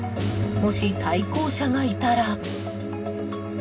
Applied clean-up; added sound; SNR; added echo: none; Snare drum; 17 dB; reverberation time 0.4 s.